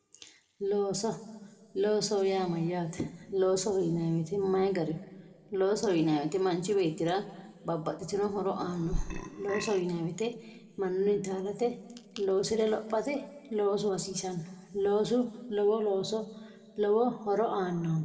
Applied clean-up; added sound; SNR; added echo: none; Burping, eructation; 6 dB; reverberation time 1.6 s.